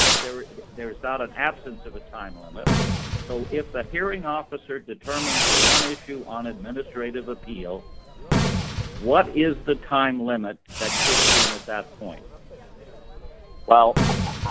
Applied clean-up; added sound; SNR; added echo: none; Fireworks; -1 dB; none.